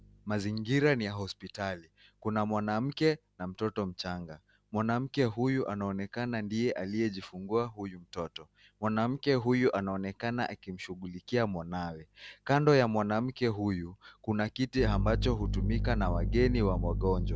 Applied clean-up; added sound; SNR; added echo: none; none; none; none.